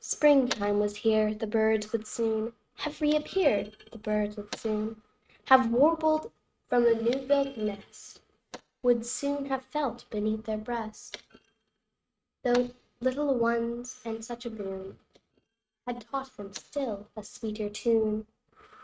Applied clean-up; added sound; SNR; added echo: neural mask model RNNoise.